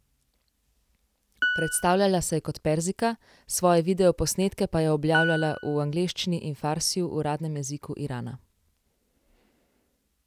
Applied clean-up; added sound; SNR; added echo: none; Piano; 4 dB; none.